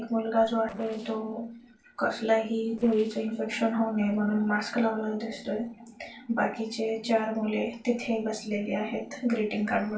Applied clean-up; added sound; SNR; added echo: neural separator model SepFormer DNS4.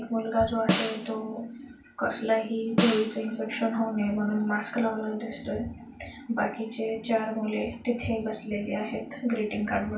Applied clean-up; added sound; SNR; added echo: none; Snare drum; 3 dB; reverberation time 0.2 s.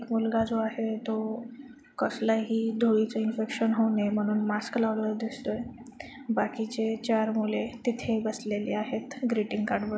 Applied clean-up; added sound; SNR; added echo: none; none; none; none.